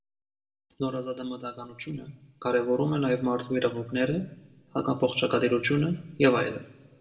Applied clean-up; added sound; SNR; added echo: none; none; none; reverberation time 0.7 s.